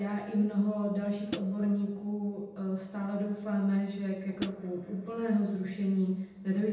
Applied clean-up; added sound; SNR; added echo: none; Hi-hat; 6 dB; reverberation time 0.8 s.